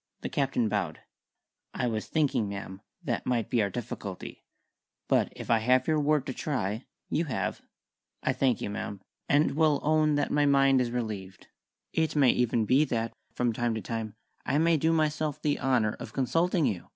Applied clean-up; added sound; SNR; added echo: none; none; none; none.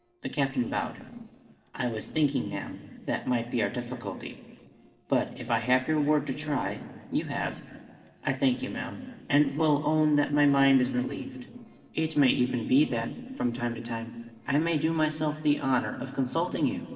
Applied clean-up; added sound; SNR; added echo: neural separator model SepFormer DNS4.